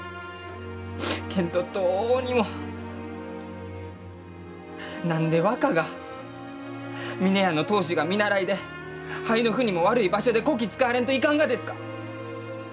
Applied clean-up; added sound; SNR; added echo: none; none; none; none.